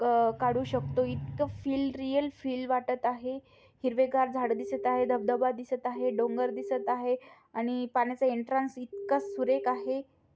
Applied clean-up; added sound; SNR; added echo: none; Telephone; 8 dB; none.